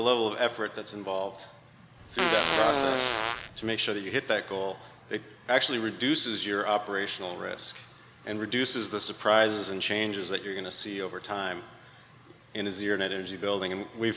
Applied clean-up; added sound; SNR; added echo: none; Fart; -1 dB; none.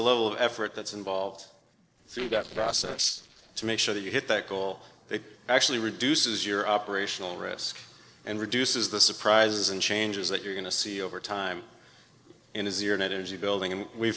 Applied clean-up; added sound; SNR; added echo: neural separator model SepFormer DNS4.